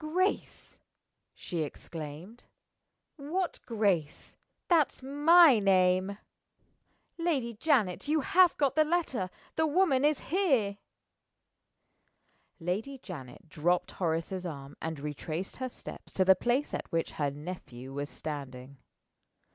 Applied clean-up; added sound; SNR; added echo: none; none; none; none.